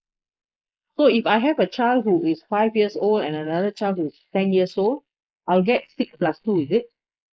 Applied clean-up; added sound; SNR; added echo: neural mask model Resemble Enhance denoiser.